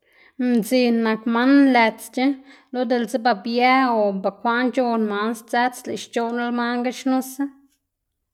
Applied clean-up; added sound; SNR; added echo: none; none; none; none.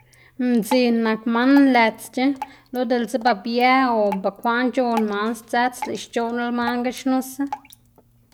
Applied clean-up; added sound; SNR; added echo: none; Drip; 17 dB; none.